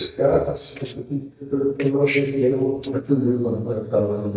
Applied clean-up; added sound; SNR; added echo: neural mask model DeepFilterNet 3.